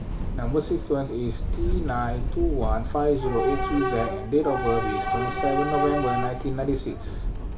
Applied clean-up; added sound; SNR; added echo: none; Subway, metro, underground / Train; 0 dB; none.